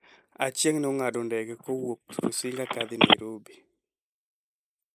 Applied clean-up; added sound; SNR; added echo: neural mask model Resemble Enhance denoiser.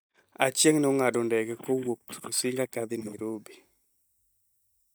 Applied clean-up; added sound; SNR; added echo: neural mask model DeepFilterNet 3.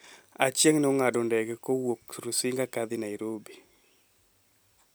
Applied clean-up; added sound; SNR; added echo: none; none; none; none.